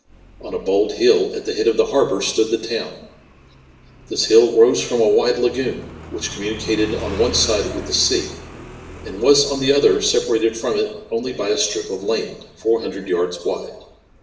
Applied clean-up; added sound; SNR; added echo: none; Motorcycle; 18 dB; reverberation time 0.8 s.